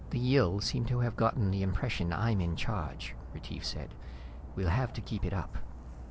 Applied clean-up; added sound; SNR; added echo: none; Dog; 12 dB; none.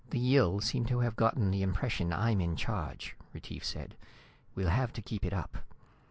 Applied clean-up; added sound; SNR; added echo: none; none; none; none.